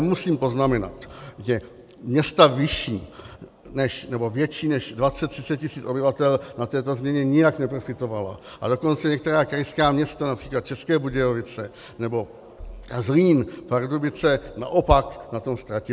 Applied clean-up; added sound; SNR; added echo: none; none; none; none.